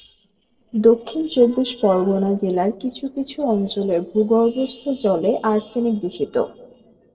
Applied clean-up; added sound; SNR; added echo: neural separator model SepFormer DNS4.